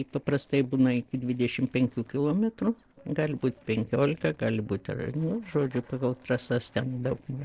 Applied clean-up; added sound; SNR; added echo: neural separator model SepFormer DNS4.